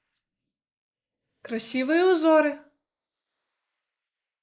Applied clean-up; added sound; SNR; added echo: neural mask model Resemble Enhance denoiser.